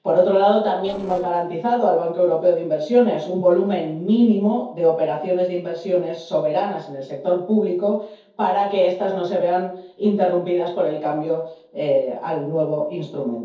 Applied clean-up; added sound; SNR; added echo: neural separator model SepFormer DNS4.